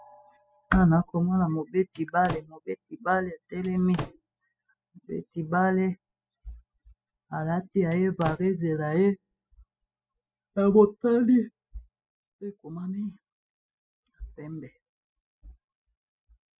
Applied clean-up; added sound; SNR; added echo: classical method spectral subtraction.